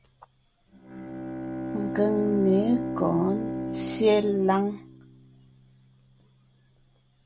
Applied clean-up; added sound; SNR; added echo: none; Bowed string instrument; 10 dB; none.